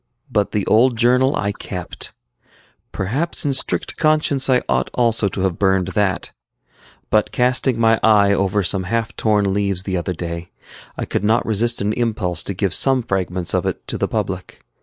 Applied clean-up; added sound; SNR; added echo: neural mask model Resemble Enhance denoiser.